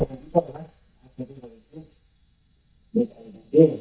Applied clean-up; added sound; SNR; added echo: neural mask model DeepFilterNet 3.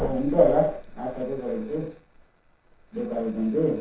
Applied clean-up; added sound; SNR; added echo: neural separator model SepFormer DNS4.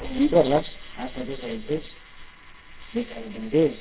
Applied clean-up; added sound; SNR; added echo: neural separator model SepFormer WHAMR!.